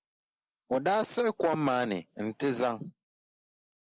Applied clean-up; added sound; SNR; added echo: neural mask model Resemble Enhance denoiser.